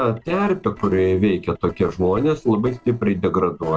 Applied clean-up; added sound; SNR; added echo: neural separator model SepFormer DNS4.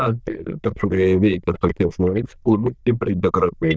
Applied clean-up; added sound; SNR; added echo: neural diffusion model UNIVERSE++.